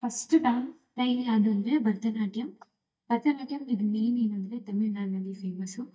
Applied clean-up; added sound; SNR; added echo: neural mask model DeepFilterNet 3.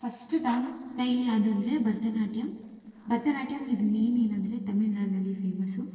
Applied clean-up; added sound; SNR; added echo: neural separator model SepFormer DNS4.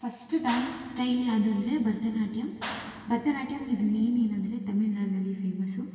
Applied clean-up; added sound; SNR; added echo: none; Clapping; 15 dB; reverberation time 2.6 s.